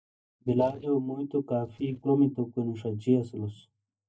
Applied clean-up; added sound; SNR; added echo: neural mask model DeepFilterNet 3.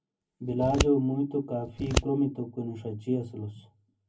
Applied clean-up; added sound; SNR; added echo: none; Scissors; 3 dB; reverberation time 0.3 s.